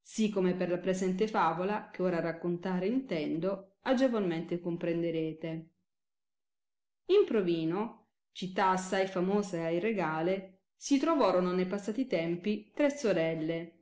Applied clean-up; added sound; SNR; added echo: none; none; none; none.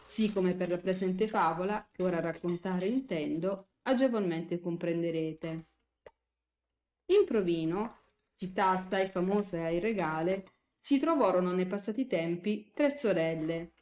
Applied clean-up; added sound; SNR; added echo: neural mask model RNNoise.